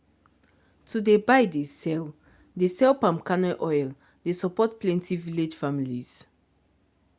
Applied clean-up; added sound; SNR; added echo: none; none; none; none.